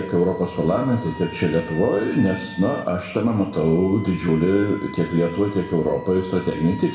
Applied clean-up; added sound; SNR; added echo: none; Wind instrument, woodwind instrument; 18 dB; reverberation time 0.9 s.